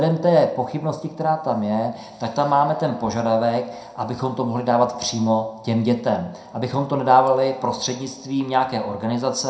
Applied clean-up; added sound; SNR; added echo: none; none; none; reverberation time 0.4 s.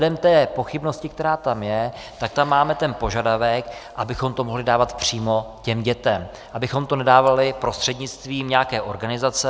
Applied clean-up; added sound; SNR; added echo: none; none; none; none.